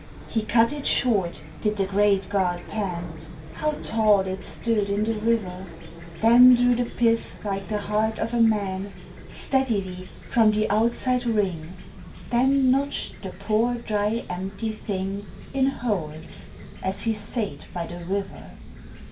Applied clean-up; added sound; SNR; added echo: none; Chirp, tweet / Fowl; 14 dB; reverberation time 0.2 s.